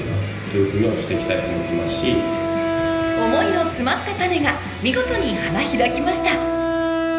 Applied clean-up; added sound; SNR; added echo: none; Wind instrument, woodwind instrument; 3 dB; reverberation time 0.8 s.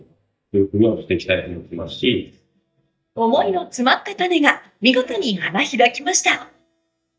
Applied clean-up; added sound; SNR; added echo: neural mask model DeepFilterNet 3.